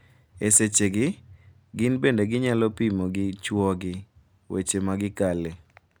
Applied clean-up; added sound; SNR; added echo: none; none; none; none.